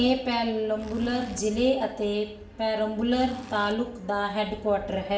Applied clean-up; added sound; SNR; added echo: none; Zipper (clothing); 17 dB; reverberation time 0.5 s.